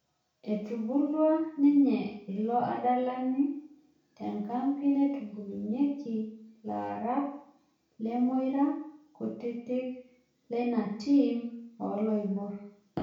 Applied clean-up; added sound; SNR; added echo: none; none; none; reverberation time 0.6 s.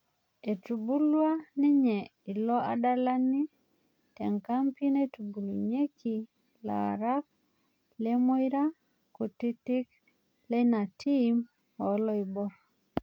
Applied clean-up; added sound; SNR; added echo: none; none; none; none.